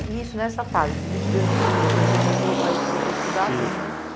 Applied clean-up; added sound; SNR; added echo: none; Motor vehicle (road); -5 dB; none.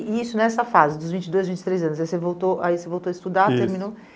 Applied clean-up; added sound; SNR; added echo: none; none; none; none.